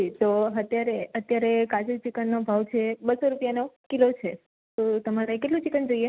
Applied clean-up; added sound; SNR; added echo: none; none; none; none.